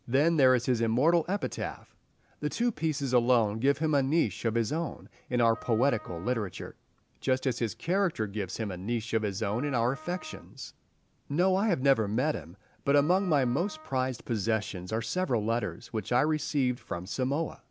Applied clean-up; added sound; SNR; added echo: none; Wind instrument, woodwind instrument; 20 dB; none.